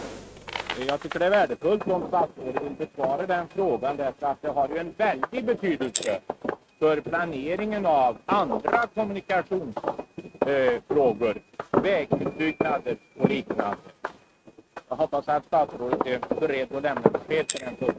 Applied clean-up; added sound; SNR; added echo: neural mask model RNNoise.